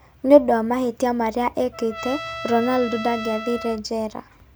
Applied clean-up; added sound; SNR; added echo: none; Trumpet; 13 dB; none.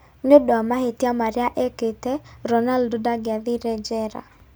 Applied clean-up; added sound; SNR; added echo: none; none; none; none.